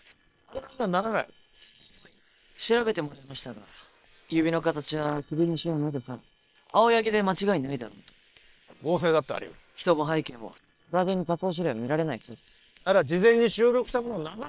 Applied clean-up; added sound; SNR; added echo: neural separator model SepFormer WHAM!.